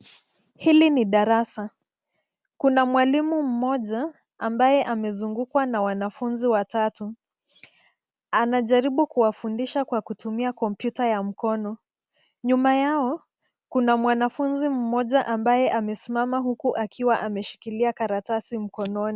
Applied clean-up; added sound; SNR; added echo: none; none; none; none.